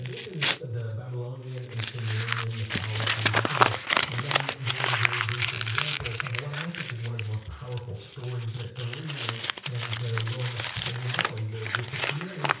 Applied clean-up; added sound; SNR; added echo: none; Crumpling, crinkling; -2 dB; reverberation time 0.6 s.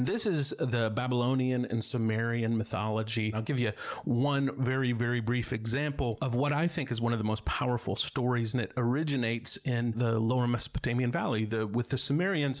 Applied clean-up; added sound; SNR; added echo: none; none; none; none.